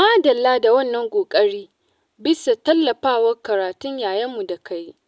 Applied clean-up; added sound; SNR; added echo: none; none; none; none.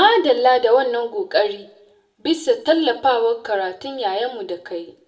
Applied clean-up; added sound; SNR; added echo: none; none; none; reverberation time 0.4 s.